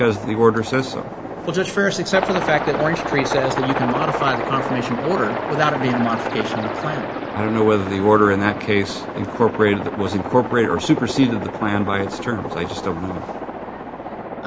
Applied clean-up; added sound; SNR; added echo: none; Aircraft; 5 dB; none.